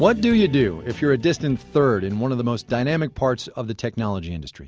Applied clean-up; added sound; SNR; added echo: none; none; none; none.